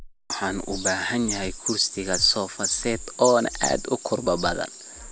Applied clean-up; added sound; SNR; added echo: none; Breathing; 16 dB; none.